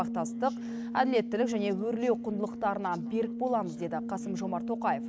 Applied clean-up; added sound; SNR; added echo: none; Brass instrument; 5 dB; none.